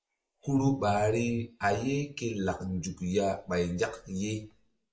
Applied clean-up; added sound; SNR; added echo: neural mask model Resemble Enhance denoiser.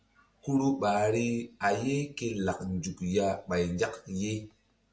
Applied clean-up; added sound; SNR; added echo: none; none; none; none.